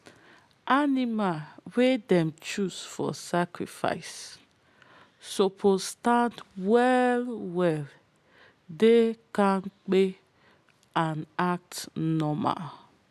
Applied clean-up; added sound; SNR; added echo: none; none; none; none.